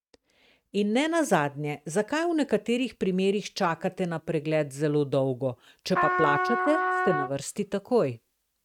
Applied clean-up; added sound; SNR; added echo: neural mask model RNNoise.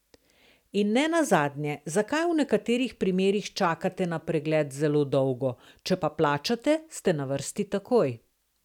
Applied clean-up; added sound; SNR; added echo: none; none; none; none.